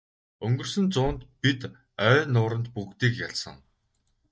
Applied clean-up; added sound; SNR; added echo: neural mask model DeepFilterNet 3.